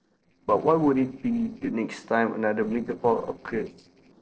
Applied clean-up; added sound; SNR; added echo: neural separator model SepFormer DNS4.